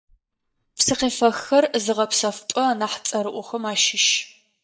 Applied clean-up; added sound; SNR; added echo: neural mask model DeepFilterNet 3.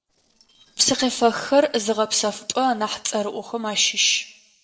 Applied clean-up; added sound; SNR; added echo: neural separator model SepFormer DNS4.